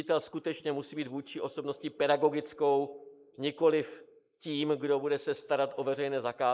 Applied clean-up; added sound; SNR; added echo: neural mask model Resemble Enhance denoiser.